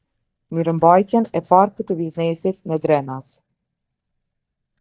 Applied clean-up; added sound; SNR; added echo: neural mask model DeepFilterNet 3.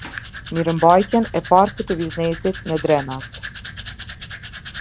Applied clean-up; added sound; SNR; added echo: none; Domestic sounds, home sounds; 12 dB; none.